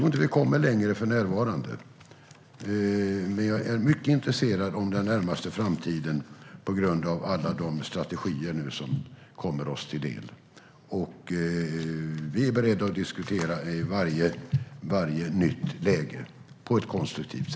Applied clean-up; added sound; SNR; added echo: none; none; none; none.